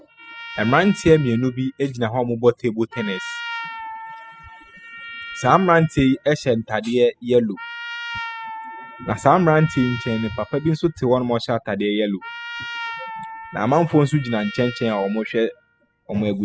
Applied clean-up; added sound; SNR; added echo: classical method spectral subtraction.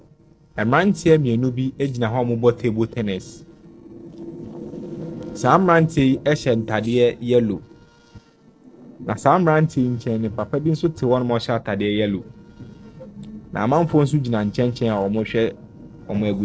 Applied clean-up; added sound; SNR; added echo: neural separator model SepFormer DNS4.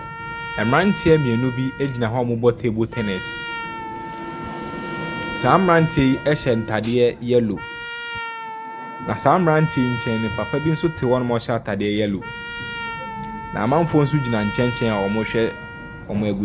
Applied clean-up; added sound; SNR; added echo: none; Trumpet; 11 dB; none.